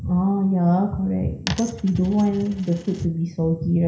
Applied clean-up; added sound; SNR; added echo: none; Coin (dropping); 17 dB; reverberation time 0.5 s.